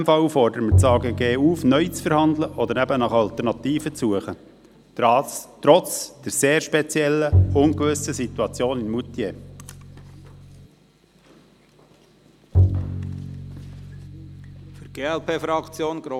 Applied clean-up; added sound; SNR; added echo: none; Bowed string instrument; 3 dB; none.